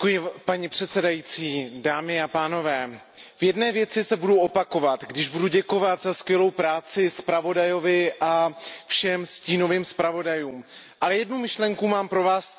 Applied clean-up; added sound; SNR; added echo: none; none; none; none.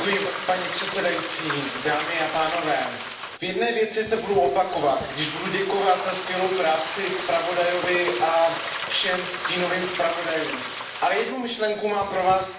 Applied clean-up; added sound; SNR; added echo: none; Frying (food); 8 dB; reverberation time 0.6 s.